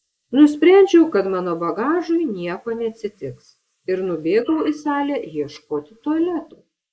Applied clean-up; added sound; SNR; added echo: neural mask model Resemble Enhance denoiser.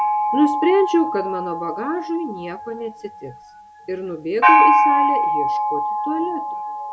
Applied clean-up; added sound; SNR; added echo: none; Gong; -4 dB; none.